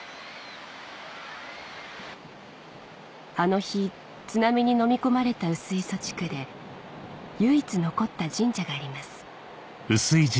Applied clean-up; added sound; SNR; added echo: none; none; none; none.